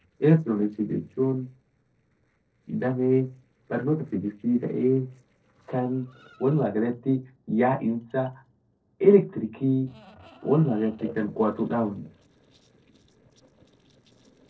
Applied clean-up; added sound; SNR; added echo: neural separator model SepFormer DNS4.